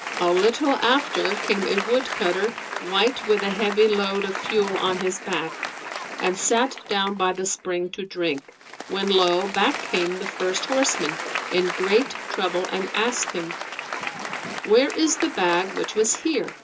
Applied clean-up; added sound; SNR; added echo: none; Applause; 8 dB; reverberation time 0.2 s.